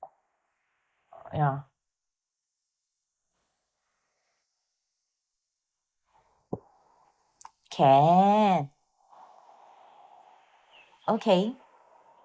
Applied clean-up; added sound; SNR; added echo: neural mask model Resemble Enhance denoiser.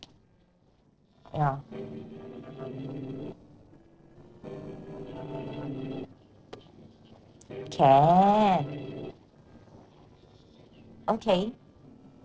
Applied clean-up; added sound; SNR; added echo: neural separator model SepFormer DNS4.